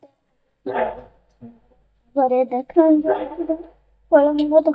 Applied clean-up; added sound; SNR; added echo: neural mask model DeepFilterNet 3.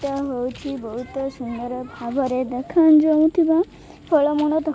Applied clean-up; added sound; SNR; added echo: none; none; none; none.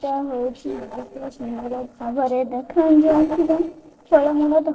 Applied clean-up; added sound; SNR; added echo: neural separator model SepFormer DNS4.